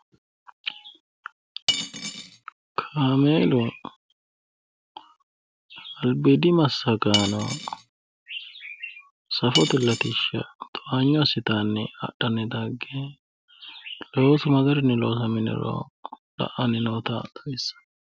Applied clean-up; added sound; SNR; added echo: none; Cutlery, silverware / Dishes, pots, and pans; 4 dB; none.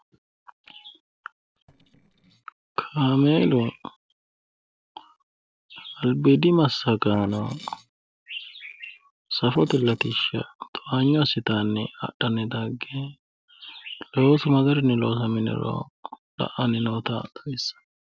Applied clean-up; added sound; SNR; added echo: neural separator model SepFormer DNS4.